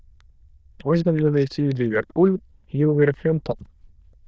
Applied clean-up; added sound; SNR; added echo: neural diffusion model UNIVERSE++.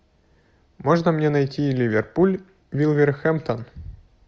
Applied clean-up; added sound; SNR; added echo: none; none; none; none.